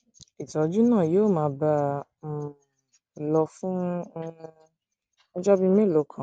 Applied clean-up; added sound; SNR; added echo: none; none; none; none.